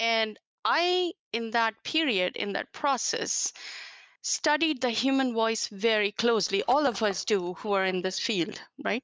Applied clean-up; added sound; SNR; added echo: neural mask model DeepFilterNet 3.